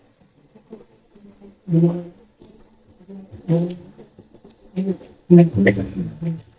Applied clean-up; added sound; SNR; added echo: neural mask model DeepFilterNet 3.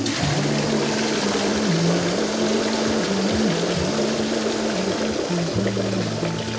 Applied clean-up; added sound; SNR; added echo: none; Toilet flush; -1 dB; reverberation time 0.9 s.